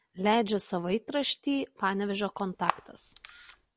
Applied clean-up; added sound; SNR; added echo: none; Camera; 7 dB; none.